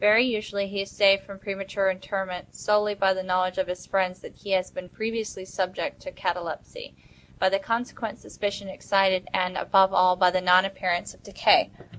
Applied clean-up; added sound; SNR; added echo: none; none; none; none.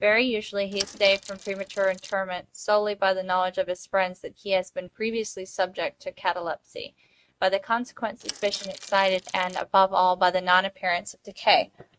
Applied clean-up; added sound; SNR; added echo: neural mask model RNNoise.